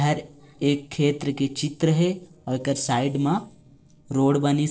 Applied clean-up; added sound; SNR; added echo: neural separator model SepFormer DNS4.